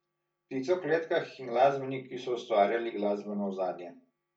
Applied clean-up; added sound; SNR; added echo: none; none; none; reverberation time 0.3 s.